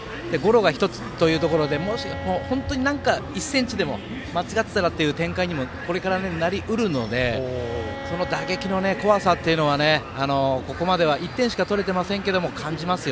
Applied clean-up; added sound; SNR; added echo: none; Bowed string instrument; 17 dB; none.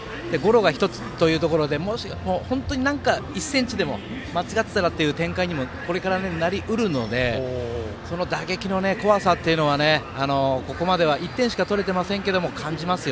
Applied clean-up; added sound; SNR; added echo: none; none; none; none.